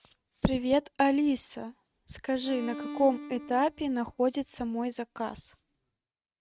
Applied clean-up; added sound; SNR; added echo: neural mask model RNNoise.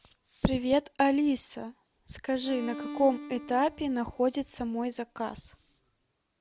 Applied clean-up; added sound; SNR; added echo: none; Bowed string instrument; 14 dB; none.